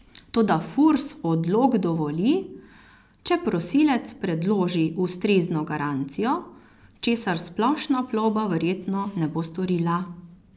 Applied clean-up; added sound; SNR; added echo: none; none; none; none.